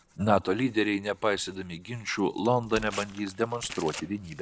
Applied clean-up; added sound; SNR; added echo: none; Tearing; 18 dB; none.